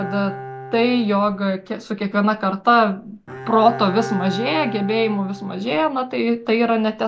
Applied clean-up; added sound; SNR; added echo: none; Bowed string instrument; 14 dB; none.